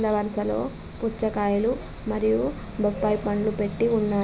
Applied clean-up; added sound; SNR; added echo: none; none; none; none.